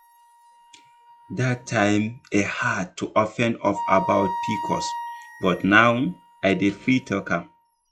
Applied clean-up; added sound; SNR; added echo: classical method log-MMSE.